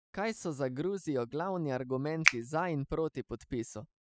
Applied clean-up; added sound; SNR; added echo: classical method spectral subtraction.